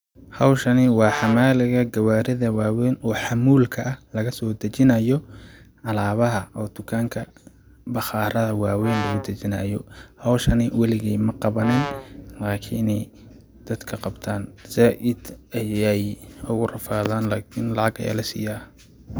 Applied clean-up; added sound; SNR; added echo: none; Brass instrument; 9 dB; none.